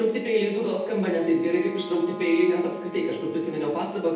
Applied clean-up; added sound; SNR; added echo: none; Wind instrument, woodwind instrument; 17 dB; reverberation time 0.8 s.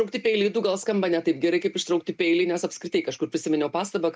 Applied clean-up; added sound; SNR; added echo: none; none; none; none.